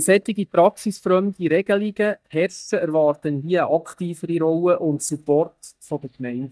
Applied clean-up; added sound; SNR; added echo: neural mask model DeepFilterNet 3.